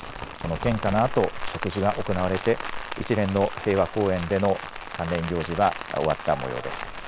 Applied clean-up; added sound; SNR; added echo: none; Rain; 8 dB; none.